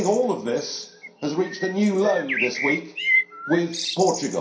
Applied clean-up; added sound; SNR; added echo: none; Bird; 5 dB; reverberation time 0.5 s.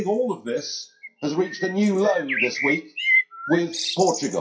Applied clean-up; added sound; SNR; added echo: classical method WPE with log-MMSE.